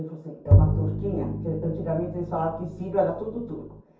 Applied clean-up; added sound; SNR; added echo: none; Bowed string instrument; -4 dB; reverberation time 0.6 s.